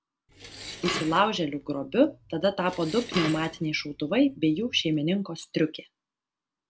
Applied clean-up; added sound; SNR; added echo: none; Dishes, pots, and pans; 11 dB; none.